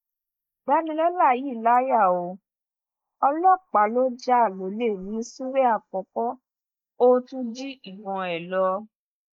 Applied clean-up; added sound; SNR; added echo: neural mask model Resemble Enhance denoiser.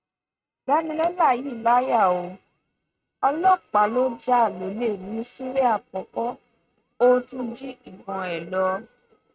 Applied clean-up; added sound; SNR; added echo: neural mask model RNNoise.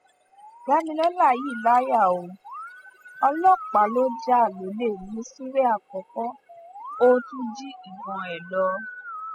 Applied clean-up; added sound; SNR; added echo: classical method spectral subtraction.